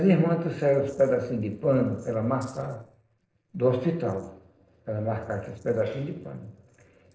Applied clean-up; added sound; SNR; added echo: neural separator model SepFormer DNS4.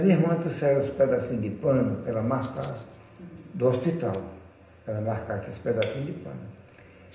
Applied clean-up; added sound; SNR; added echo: none; Rattle (instrument); 18 dB; reverberation time 0.9 s.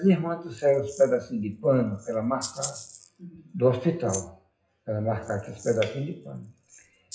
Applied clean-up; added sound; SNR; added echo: classical method WPE with log-MMSE.